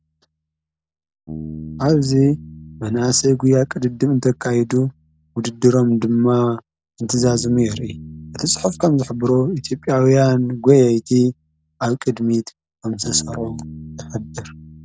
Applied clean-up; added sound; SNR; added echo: none; Bass guitar; 18 dB; none.